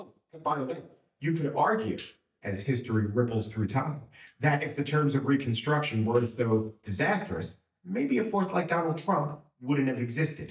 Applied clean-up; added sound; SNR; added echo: neural mask model DeepFilterNet 3.